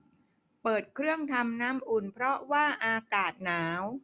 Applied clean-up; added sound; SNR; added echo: none; none; none; none.